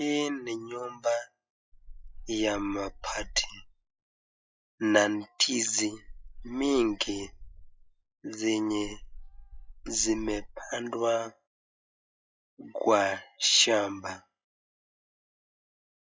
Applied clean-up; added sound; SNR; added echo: classical method log-MMSE.